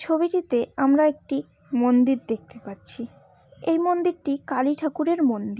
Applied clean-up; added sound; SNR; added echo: none; none; none; none.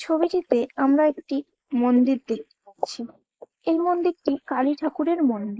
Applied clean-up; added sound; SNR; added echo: neural mask model Resemble Enhance denoiser.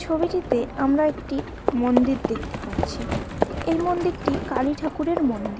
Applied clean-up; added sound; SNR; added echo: none; Livestock, farm animals, working animals; 4 dB; none.